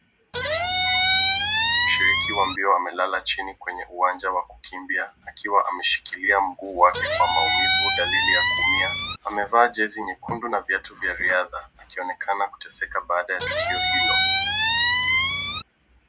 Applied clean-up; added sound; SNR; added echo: none; Squeak; -4 dB; none.